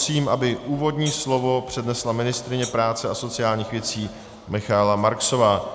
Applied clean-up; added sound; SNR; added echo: none; Hi-hat; 14 dB; none.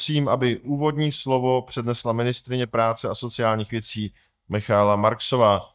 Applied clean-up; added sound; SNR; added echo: neural mask model DeepFilterNet 3.